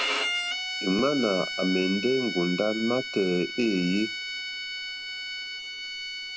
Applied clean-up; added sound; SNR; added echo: none; Bowed string instrument; 4 dB; none.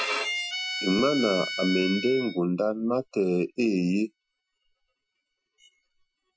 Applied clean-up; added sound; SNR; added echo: classical method Wiener filter.